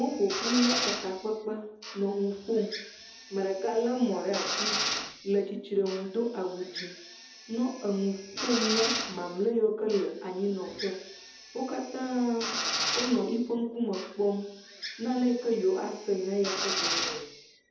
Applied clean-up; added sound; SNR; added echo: none; Drill; 6 dB; reverberation time 0.7 s.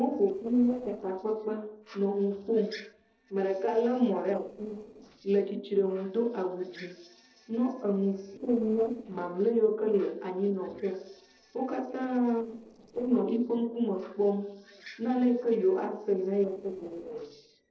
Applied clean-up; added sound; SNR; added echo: neural separator model SepFormer DNS4.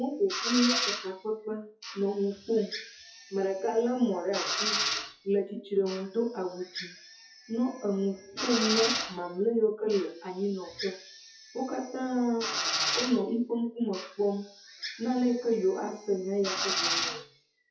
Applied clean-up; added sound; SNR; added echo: classical method WPE with log-MMSE.